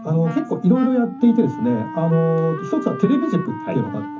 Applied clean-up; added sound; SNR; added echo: none; Wind instrument, woodwind instrument; 12 dB; reverberation time 0.3 s.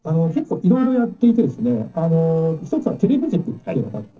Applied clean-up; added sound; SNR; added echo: neural separator model SepFormer DNS4.